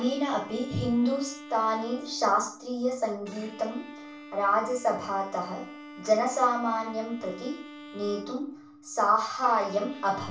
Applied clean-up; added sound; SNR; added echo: none; Bowed string instrument; 16 dB; reverberation time 0.3 s.